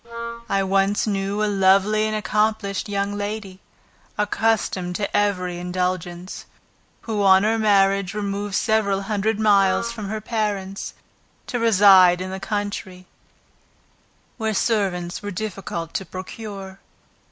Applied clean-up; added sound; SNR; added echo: none; Wind instrument, woodwind instrument; 10 dB; none.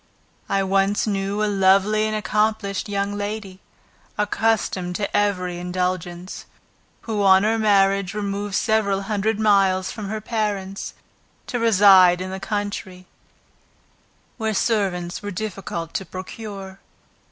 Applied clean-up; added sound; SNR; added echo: none; none; none; none.